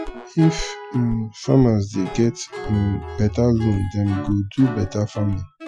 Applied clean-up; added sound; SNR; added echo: classical method Wiener filter.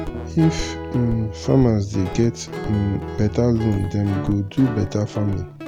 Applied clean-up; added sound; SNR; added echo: none; Guitar; 8 dB; none.